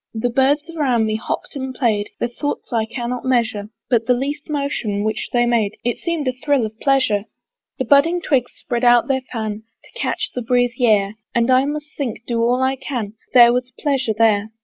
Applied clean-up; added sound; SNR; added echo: none; none; none; none.